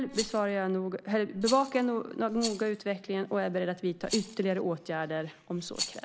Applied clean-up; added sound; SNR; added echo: none; Rattle; 12 dB; none.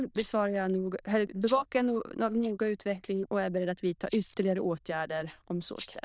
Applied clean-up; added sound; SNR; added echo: neural diffusion model UNIVERSE++.